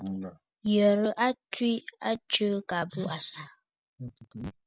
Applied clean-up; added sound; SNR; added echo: none; none; none; none.